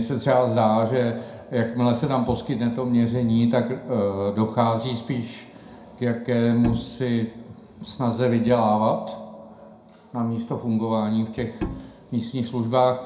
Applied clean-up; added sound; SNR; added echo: none; Bowed string instrument; 12 dB; reverberation time 0.4 s.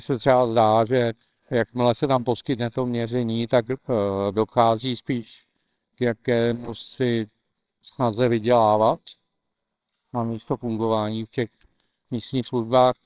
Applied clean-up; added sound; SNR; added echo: neural separator model SepFormer WHAMR!.